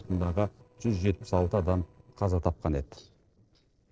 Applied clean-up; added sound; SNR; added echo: neural separator model SepFormer DNS4.